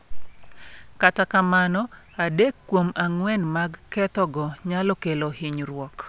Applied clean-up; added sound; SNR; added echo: none; none; none; none.